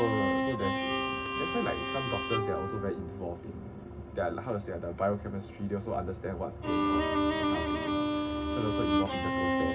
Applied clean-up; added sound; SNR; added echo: none; Bowed string instrument; -2 dB; reverberation time 0.4 s.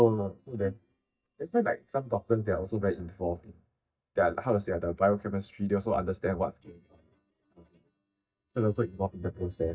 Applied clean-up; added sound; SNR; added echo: neural mask model DeepFilterNet 3.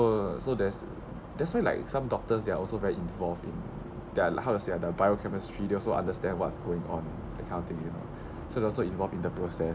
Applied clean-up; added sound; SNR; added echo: none; none; none; none.